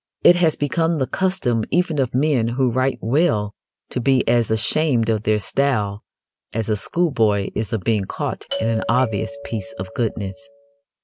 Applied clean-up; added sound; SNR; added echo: none; Doorbell; 11 dB; none.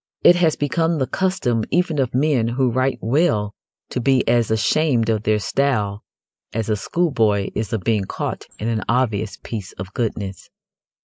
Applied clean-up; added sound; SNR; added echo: neural mask model Resemble Enhance denoiser.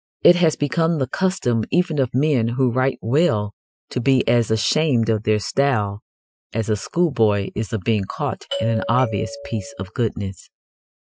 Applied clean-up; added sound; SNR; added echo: classical method Wiener filter.